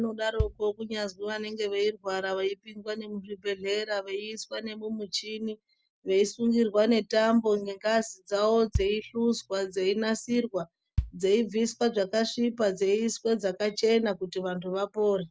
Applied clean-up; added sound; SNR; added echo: none; Bass drum; 11 dB; none.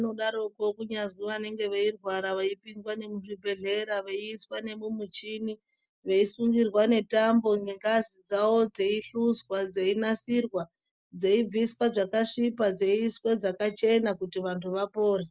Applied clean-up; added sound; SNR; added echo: neural mask model Resemble Enhance denoiser.